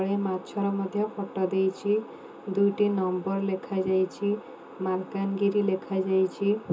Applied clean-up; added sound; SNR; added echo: none; none; none; reverberation time 0.2 s.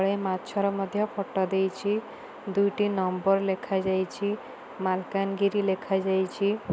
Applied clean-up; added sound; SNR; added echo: none; none; none; none.